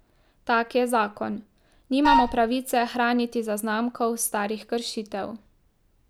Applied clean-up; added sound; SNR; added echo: none; Wind instrument, woodwind instrument; -4 dB; none.